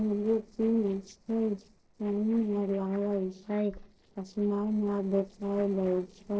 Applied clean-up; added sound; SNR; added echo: neural separator model SepFormer DNS4.